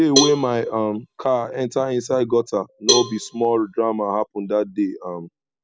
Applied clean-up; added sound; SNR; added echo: none; Cowbell; 5 dB; none.